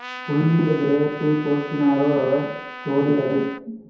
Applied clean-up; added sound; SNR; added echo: none; Trumpet; 14 dB; reverberation time 0.9 s.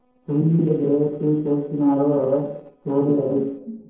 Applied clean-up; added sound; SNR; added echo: neural separator model SepFormer DNS4.